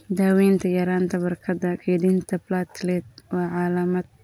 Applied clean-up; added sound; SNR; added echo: none; none; none; none.